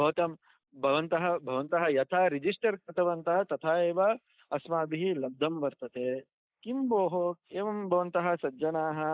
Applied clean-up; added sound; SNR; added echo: neural mask model Resemble Enhance denoiser.